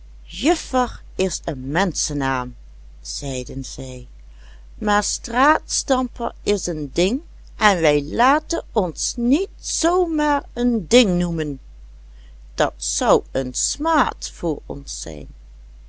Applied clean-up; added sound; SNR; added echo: none; none; none; none.